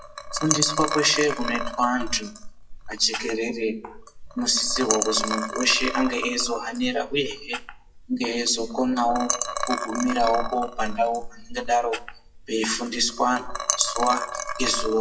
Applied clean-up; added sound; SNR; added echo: classical method WPE with log-MMSE.